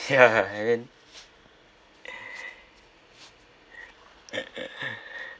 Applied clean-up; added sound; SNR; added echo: none; none; none; none.